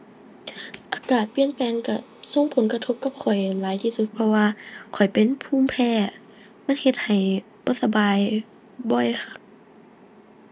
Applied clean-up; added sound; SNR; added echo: none; none; none; none.